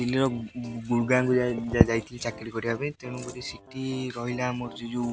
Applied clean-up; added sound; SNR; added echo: none; Piano; 19 dB; none.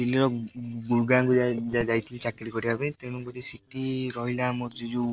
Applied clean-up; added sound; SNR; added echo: neural separator model SepFormer DNS4.